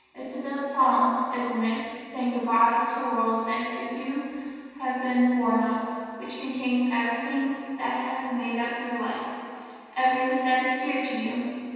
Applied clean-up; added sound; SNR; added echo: none; none; none; reverberation time 2.1 s.